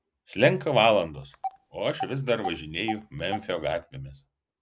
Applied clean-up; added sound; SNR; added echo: none; Telephone; 10 dB; none.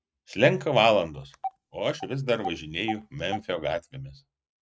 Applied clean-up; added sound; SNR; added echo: neural mask model RNNoise.